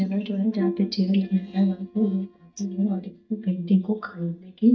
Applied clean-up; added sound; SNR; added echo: neural mask model DeepFilterNet 3.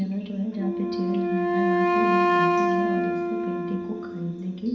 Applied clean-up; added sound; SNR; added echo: none; Wind instrument, woodwind instrument; -4 dB; reverberation time 0.2 s.